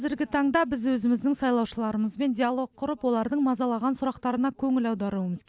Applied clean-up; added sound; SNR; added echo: none; none; none; none.